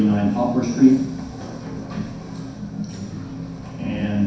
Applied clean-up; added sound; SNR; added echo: none; none; none; reverberation time 0.6 s.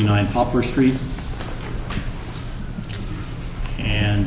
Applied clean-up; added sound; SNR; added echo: none; none; none; none.